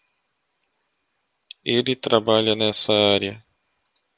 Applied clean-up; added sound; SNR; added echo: none; none; none; none.